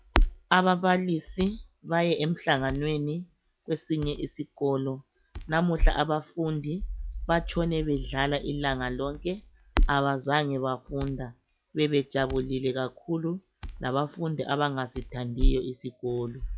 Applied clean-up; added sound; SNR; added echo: classical method log-MMSE.